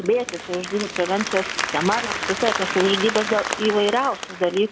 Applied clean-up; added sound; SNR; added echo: none; Applause; 5 dB; none.